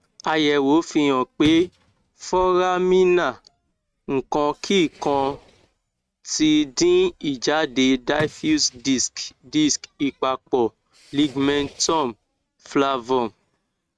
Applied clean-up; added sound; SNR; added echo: neural mask model RNNoise.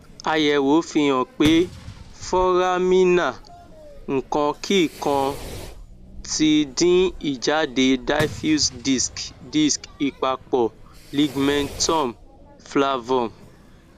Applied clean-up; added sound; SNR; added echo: none; Fireworks; 16 dB; none.